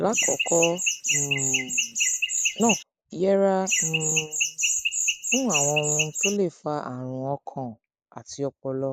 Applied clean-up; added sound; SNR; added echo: neural mask model Resemble Enhance denoiser.